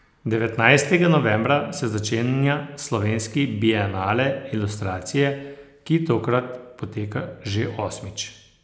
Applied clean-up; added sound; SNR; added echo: none; none; none; none.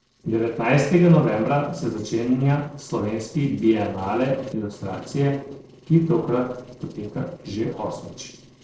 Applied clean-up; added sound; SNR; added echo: neural separator model SepFormer DNS4.